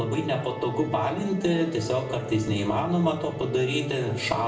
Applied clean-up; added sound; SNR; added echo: none; Musical instrument; 12 dB; reverberation time 0.6 s.